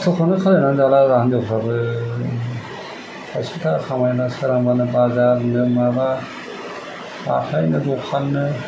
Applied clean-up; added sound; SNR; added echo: none; none; none; none.